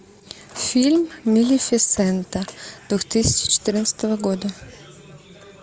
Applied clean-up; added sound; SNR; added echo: none; none; none; none.